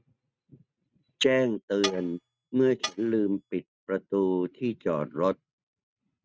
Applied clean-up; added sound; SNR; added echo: neural mask model RNNoise.